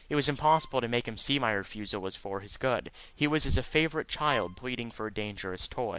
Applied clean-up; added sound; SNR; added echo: none; Bowed string instrument; 15 dB; none.